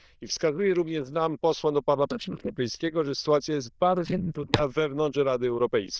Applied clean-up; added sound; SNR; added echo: neural diffusion model UNIVERSE++.